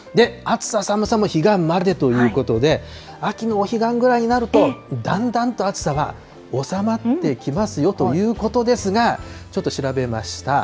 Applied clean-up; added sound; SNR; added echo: none; none; none; none.